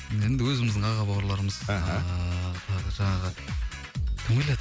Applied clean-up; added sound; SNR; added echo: none; none; none; none.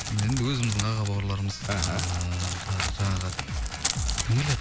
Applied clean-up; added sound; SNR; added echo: none; Crackle; 6 dB; none.